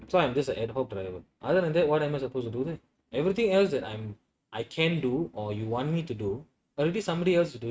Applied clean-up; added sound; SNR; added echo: neural mask model RNNoise.